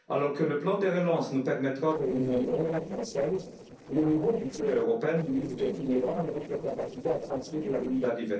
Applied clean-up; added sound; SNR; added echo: neural separator model SepFormer DNS4.